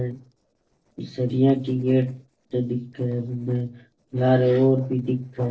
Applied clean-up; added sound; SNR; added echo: neural separator model SepFormer DNS4.